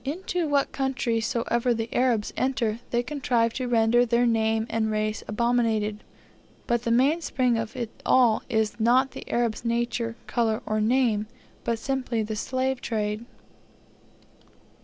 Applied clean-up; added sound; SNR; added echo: none; none; none; none.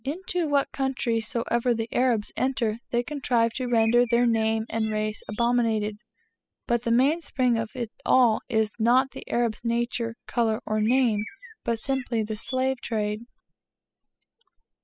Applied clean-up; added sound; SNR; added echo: classical method spectral subtraction.